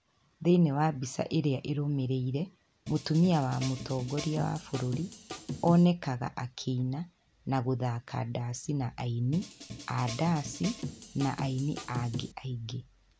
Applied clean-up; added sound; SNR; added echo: none; Drum kit; 10 dB; none.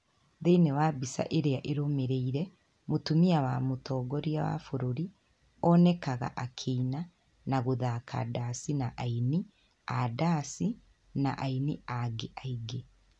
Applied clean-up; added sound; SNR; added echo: none; none; none; none.